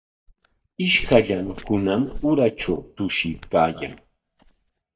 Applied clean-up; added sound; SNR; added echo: neural mask model DeepFilterNet 3.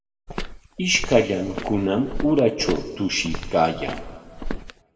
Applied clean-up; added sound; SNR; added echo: none; Walk, footsteps; 8 dB; reverberation time 1.6 s.